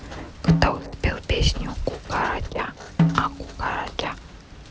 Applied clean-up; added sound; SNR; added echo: neural separator model SepFormer DNS4.